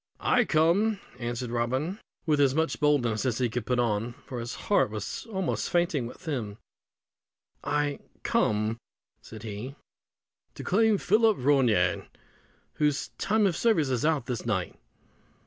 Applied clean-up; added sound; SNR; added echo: none; none; none; none.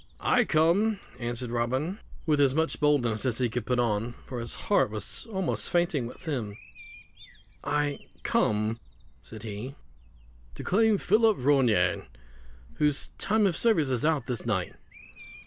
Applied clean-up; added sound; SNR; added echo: none; Bird vocalization, bird call, bird song; 18 dB; none.